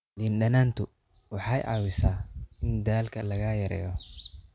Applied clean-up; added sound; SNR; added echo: none; none; none; none.